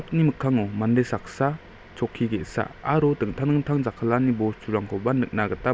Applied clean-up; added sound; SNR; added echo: none; none; none; none.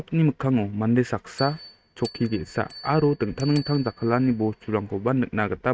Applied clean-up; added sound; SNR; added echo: neural mask model RNNoise.